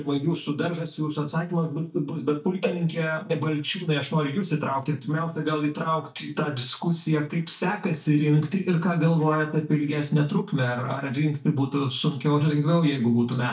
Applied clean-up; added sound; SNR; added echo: neural mask model DeepFilterNet 3.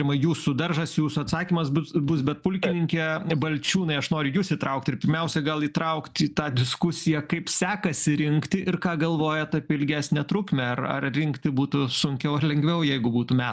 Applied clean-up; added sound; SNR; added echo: none; none; none; none.